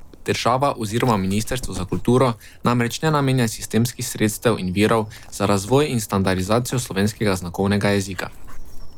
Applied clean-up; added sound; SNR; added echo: none; Dog; 14 dB; none.